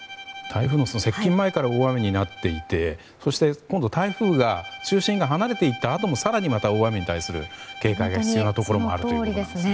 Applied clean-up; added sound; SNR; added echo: none; Bowed string instrument; 16 dB; none.